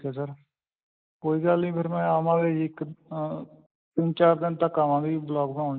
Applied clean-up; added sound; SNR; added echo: neural mask model Resemble Enhance denoiser.